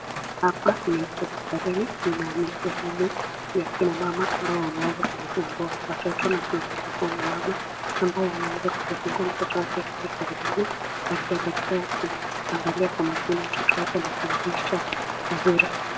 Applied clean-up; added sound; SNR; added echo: none; Rain; 2 dB; reverberation time 1.3 s.